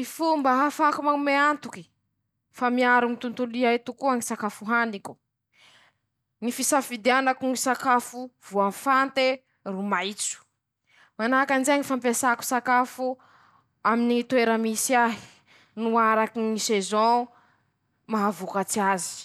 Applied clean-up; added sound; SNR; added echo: none; none; none; none.